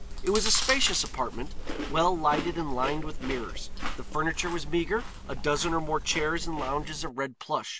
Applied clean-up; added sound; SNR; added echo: none; Chewing, mastication; 3 dB; none.